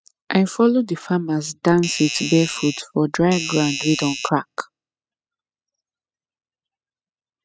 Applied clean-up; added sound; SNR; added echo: classical method spectral subtraction.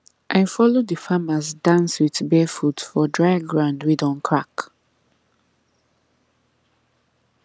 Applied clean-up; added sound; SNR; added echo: none; none; none; none.